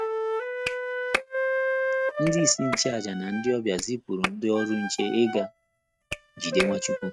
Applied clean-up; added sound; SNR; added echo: neural mask model RNNoise.